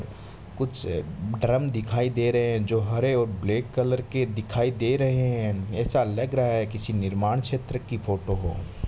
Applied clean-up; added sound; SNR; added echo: none; none; none; none.